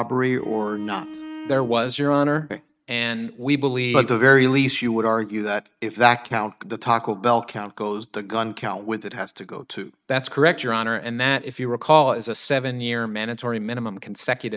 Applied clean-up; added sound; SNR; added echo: neural mask model RNNoise.